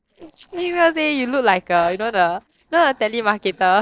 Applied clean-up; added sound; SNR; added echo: neural separator model SepFormer DNS4.